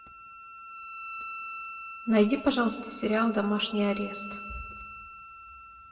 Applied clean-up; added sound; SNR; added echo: none; Wind instrument, woodwind instrument; 12 dB; reverberation time 1.2 s.